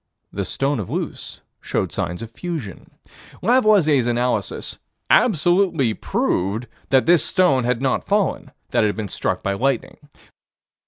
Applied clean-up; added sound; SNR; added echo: none; none; none; none.